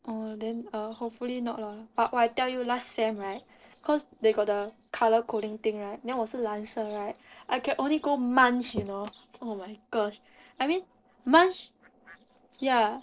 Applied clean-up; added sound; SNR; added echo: neural separator model SepFormer DNS4.